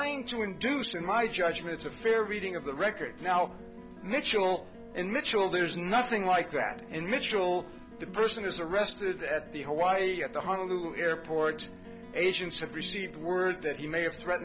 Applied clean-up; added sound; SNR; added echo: none; Plucked string instrument; 17 dB; none.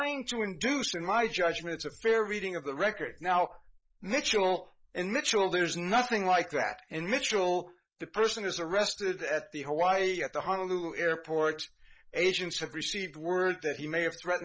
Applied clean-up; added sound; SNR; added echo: neural mask model Resemble Enhance denoiser.